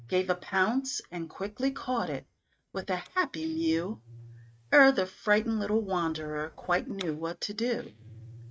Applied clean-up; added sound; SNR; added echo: neural mask model RNNoise.